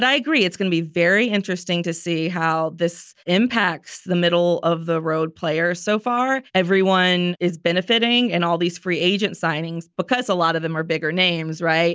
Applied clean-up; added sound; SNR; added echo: none; none; none; none.